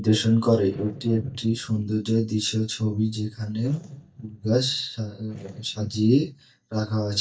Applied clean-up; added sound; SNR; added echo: neural mask model DeepFilterNet 3.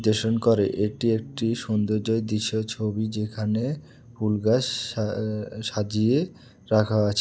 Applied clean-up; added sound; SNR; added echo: none; none; none; none.